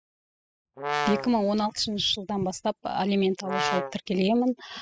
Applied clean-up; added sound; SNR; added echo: classical method spectral subtraction.